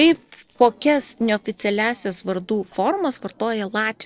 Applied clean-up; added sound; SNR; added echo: neural separator model SepFormer DNS4.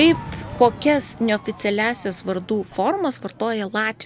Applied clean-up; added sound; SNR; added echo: none; Crowd / Fireworks; 16 dB; none.